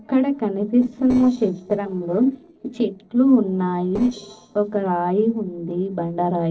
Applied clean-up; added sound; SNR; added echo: neural separator model SepFormer DNS4.